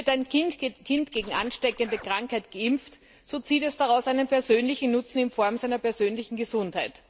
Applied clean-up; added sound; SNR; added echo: none; Scratching (performance technique); 19 dB; none.